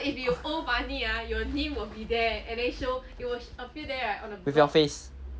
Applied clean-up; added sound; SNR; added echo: none; none; none; none.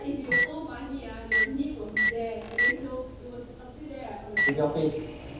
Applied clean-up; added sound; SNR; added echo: none; Microwave oven; -2 dB; reverberation time 0.9 s.